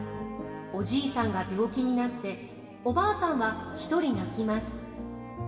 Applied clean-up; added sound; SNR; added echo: none; Bowed string instrument; 20 dB; reverberation time 2.7 s.